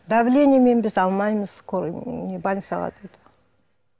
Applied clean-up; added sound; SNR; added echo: none; none; none; none.